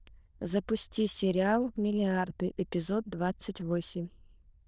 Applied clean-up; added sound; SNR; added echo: neural diffusion model UNIVERSE++.